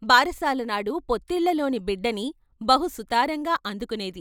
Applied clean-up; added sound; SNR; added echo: none; none; none; none.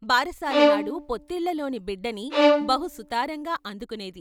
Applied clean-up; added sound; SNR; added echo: none; Bowed string instrument; -4 dB; none.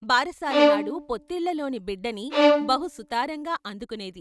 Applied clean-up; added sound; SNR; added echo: neural mask model RNNoise.